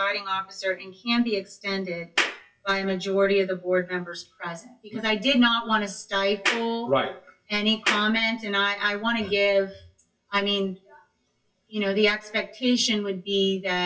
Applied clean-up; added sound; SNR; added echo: classical method WPE with log-MMSE.